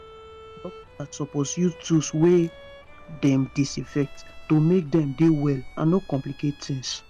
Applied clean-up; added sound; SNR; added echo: none; Bird + Bowed string instrument; 19 dB; none.